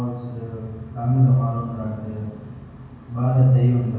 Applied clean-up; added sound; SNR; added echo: none; none; none; reverberation time 1.3 s.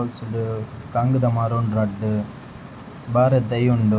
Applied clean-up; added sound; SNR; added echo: none; none; none; none.